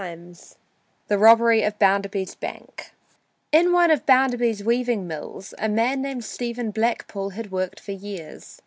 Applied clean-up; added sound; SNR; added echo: none; none; none; none.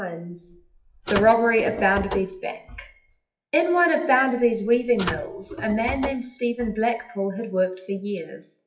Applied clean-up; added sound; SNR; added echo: classical method WPE with log-MMSE.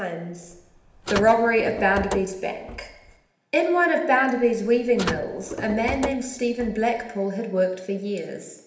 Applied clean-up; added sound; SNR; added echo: none; Car; 11 dB; reverberation time 0.8 s.